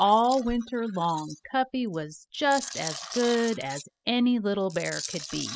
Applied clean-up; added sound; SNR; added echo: classical method spectral subtraction.